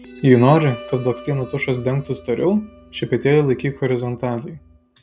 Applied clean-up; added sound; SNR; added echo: none; Guitar; 19 dB; none.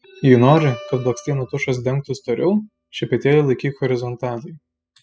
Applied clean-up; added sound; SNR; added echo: classical method spectral subtraction.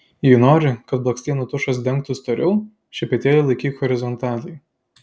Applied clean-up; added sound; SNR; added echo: none; none; none; none.